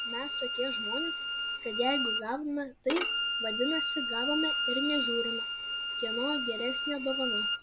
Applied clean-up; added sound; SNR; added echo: none; Bowed string instrument; -3 dB; none.